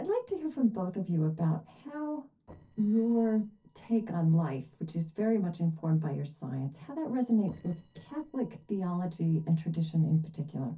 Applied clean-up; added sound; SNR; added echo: neural separator model SepFormer DNS4.